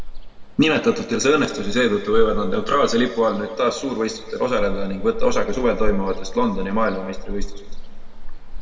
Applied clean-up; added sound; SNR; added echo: none; Ocean; 4 dB; reverberation time 1.8 s.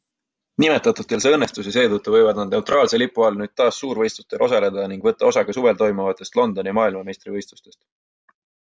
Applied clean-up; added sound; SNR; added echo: none; none; none; none.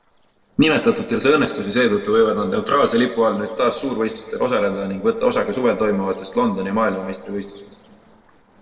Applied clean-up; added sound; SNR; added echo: neural separator model SepFormer DNS4.